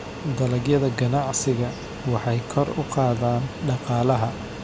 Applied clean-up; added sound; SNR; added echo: none; Fixed-wing aircraft, airplane; 10 dB; none.